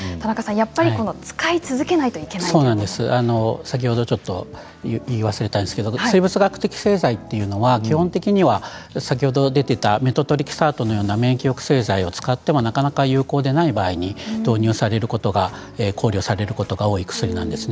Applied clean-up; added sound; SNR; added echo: none; none; none; none.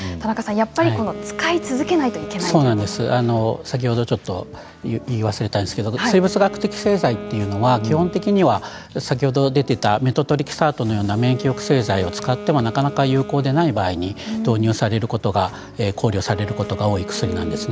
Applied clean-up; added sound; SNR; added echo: none; Wind instrument, woodwind instrument; 15 dB; none.